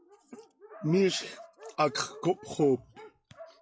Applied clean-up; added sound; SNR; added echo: classical method log-MMSE.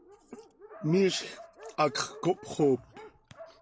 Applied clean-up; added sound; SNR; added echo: none; Dog; 19 dB; none.